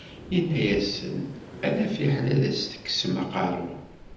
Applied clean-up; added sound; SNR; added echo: none; Waves, surf; 17 dB; reverberation time 0.8 s.